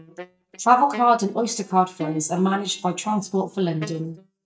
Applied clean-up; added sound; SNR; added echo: neural mask model DeepFilterNet 3.